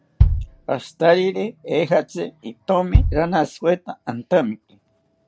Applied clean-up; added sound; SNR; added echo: none; Bass drum; 1 dB; none.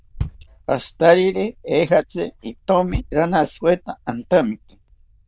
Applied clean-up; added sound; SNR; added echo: neural diffusion model UNIVERSE++.